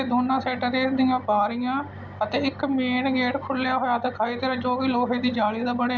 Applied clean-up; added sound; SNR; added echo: none; none; none; none.